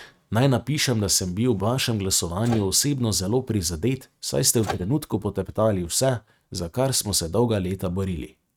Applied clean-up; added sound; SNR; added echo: neural mask model RNNoise.